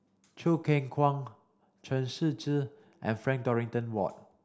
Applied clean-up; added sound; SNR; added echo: none; none; none; none.